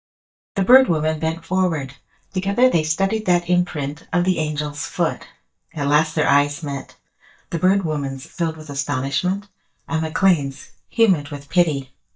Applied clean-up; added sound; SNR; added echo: neural mask model DeepFilterNet 3.